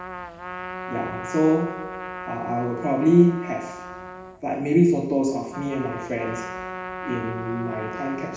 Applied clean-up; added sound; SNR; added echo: none; Trumpet; 11 dB; reverberation time 0.9 s.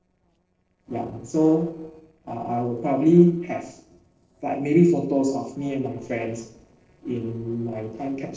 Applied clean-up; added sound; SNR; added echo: neural separator model SepFormer DNS4.